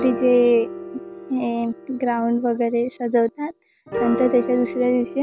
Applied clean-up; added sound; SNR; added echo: none; Piano; 9 dB; none.